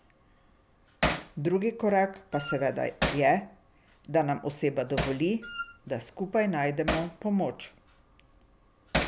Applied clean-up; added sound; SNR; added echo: none; Hammer + Wind instrument, woodwind instrument; 7 dB; none.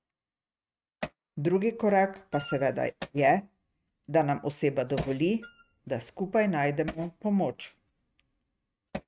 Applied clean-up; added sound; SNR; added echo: neural mask model RNNoise.